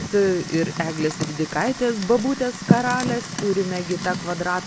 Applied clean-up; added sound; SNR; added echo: none; Fire; 5 dB; none.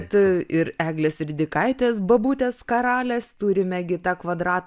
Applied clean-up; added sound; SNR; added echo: none; none; none; none.